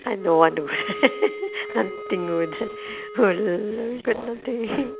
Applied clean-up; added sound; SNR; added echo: none; Wind instrument, woodwind instrument; 12 dB; none.